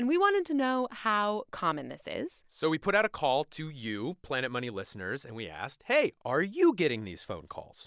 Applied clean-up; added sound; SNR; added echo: none; none; none; none.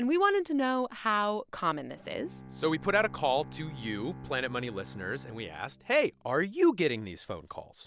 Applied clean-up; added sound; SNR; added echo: none; Bowed string instrument; 18 dB; none.